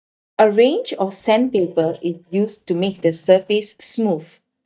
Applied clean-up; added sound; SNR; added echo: neural mask model DeepFilterNet 3.